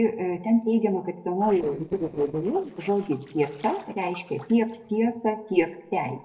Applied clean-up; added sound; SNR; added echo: neural separator model SepFormer DNS4.